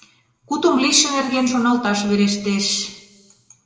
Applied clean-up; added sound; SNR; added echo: none; none; none; reverberation time 0.9 s.